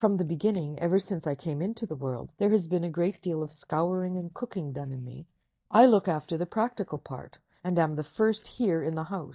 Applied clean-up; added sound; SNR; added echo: neural mask model DeepFilterNet 3.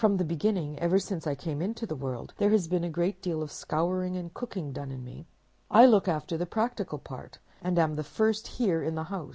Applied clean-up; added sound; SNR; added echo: none; none; none; none.